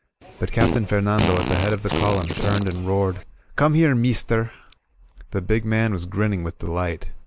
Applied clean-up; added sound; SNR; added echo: none; Fart; 4 dB; none.